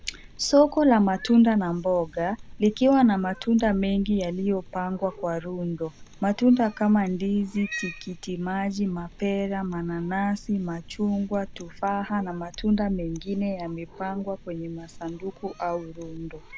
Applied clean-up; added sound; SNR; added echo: none; Cat; 18 dB; none.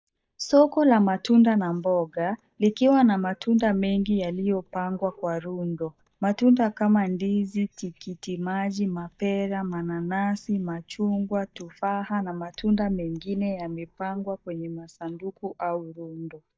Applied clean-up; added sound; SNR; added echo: neural mask model DeepFilterNet 3.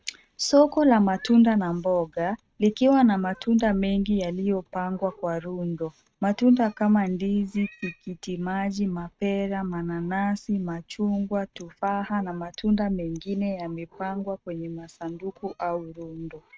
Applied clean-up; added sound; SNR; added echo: neural mask model RNNoise.